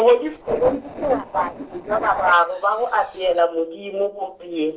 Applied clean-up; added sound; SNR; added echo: neural separator model SepFormer DNS4.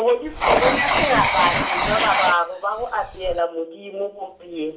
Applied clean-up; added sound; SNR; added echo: none; Writing; 1 dB; reverberation time 0.2 s.